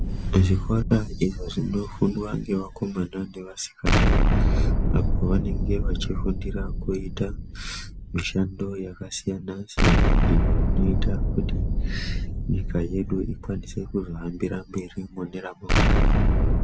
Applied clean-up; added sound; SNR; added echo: none; Explosion; -5 dB; none.